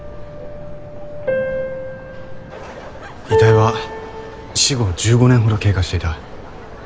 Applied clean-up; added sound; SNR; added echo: none; none; none; none.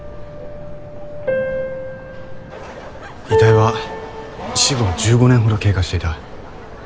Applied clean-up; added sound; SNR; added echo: none; Race car, auto racing / Accelerating, revving, vroom; 13 dB; none.